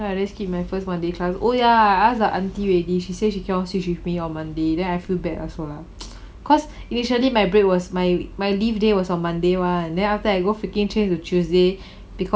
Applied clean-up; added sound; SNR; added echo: none; none; none; none.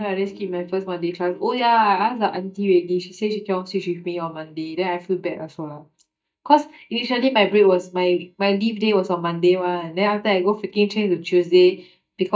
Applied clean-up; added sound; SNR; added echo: neural mask model DeepFilterNet 3.